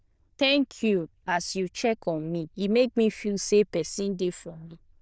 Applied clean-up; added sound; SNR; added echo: neural diffusion model UNIVERSE++.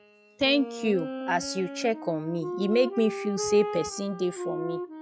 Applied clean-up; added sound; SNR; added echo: classical method log-MMSE.